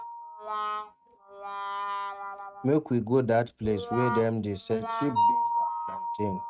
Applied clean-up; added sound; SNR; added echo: neural mask model RNNoise.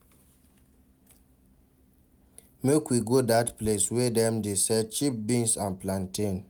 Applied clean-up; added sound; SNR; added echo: none; none; none; none.